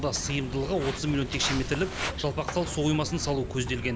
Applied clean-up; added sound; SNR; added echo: none; Walk, footsteps; 6 dB; none.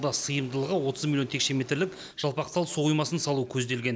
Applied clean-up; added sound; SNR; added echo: none; none; none; none.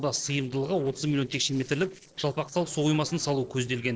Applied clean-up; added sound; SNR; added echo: neural separator model SepFormer DNS4.